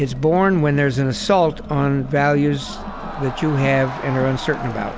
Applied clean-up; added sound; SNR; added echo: none; Crowd; 12 dB; none.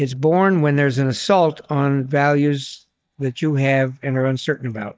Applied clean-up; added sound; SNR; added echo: neural mask model DeepFilterNet 3.